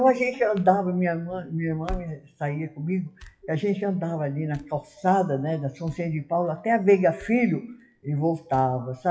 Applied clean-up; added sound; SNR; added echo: classical method WPE with log-MMSE.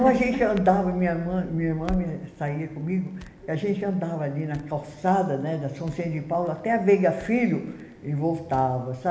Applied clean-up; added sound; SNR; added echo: none; Crackle; 18 dB; reverberation time 1.1 s.